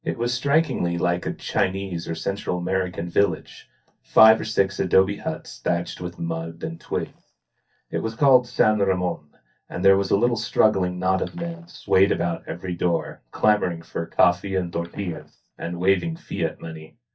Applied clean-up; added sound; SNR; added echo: neural mask model DeepFilterNet 3.